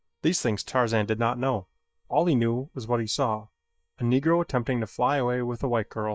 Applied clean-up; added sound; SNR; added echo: neural mask model DeepFilterNet 3.